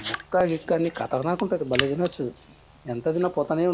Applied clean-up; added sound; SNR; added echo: none; Raindrop; 11 dB; none.